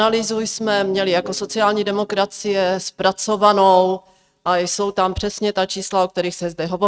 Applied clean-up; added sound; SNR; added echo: neural mask model RNNoise.